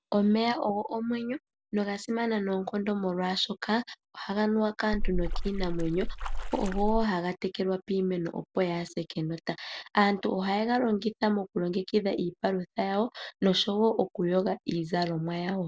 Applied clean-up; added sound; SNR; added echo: none; Splash, splatter; 0 dB; none.